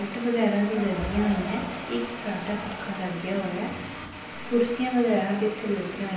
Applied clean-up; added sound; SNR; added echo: none; Cheering; 10 dB; reverberation time 0.9 s.